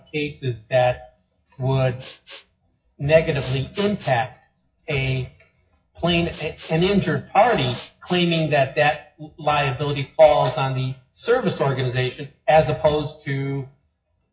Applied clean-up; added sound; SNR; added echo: classical method WPE with log-MMSE.